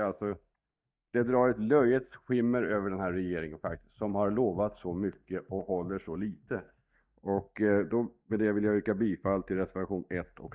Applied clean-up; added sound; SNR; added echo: neural mask model DeepFilterNet 3.